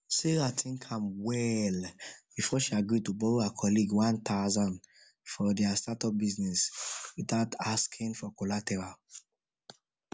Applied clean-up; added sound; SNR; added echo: none; none; none; none.